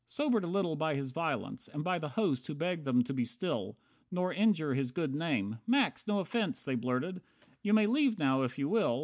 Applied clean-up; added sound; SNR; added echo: none; none; none; none.